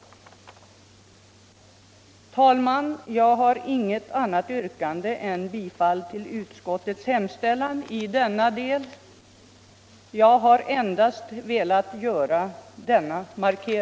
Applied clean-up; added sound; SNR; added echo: none; none; none; none.